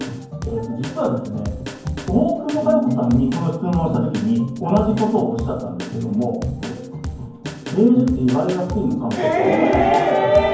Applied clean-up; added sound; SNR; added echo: none; Drum kit; 13 dB; reverberation time 0.9 s.